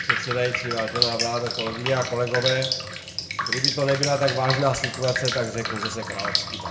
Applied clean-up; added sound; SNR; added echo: none; Drip; 2 dB; reverberation time 0.6 s.